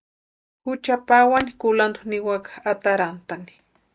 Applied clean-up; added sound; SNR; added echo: none; Tap; 17 dB; none.